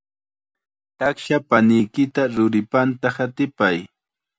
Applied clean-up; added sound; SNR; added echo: none; none; none; none.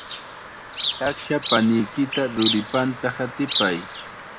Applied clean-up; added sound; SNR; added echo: none; Chirp, tweet; -2 dB; none.